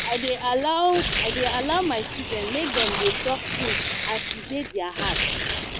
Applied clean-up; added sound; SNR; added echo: none; Tearing; 2 dB; none.